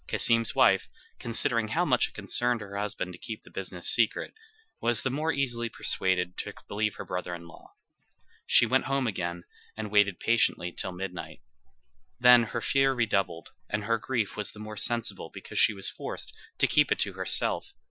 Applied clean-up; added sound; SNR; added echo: classical method Wiener filter.